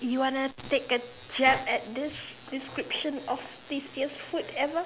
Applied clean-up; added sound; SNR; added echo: none; none; none; none.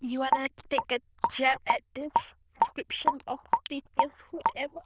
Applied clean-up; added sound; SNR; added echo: neural diffusion model UNIVERSE++.